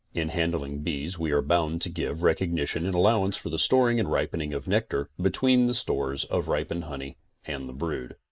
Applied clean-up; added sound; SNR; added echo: neural mask model Resemble Enhance denoiser.